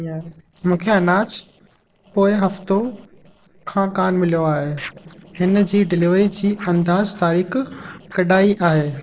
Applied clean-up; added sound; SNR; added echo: neural separator model SepFormer DNS4.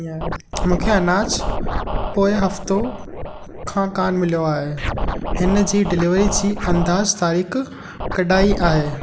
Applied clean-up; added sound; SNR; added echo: none; Scratching (performance technique); 4 dB; none.